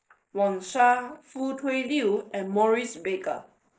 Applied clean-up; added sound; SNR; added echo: neural mask model Resemble Enhance denoiser.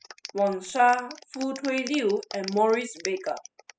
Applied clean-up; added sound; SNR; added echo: classical method spectral subtraction.